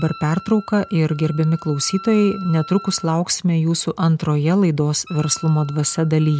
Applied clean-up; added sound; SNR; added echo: none; Wind instrument, woodwind instrument; 20 dB; none.